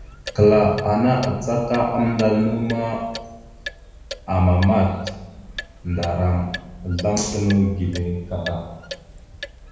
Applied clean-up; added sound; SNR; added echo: none; Clock; 15 dB; reverberation time 1.0 s.